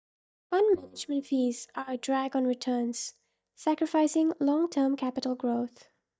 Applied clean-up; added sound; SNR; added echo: neural mask model DeepFilterNet 3.